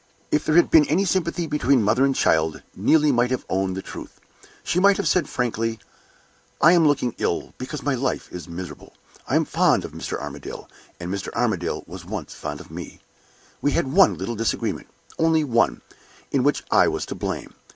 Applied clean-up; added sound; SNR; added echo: none; none; none; none.